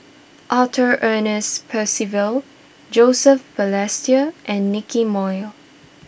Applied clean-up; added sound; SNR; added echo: none; none; none; none.